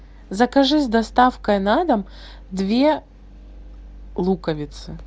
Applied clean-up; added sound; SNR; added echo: none; none; none; none.